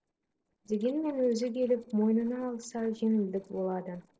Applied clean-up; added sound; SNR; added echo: neural separator model SepFormer DNS4.